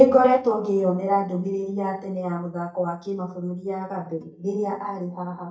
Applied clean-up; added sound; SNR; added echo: neural mask model DeepFilterNet 3.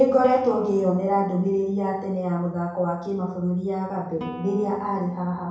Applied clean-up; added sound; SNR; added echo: none; Guitar; 18 dB; reverberation time 0.7 s.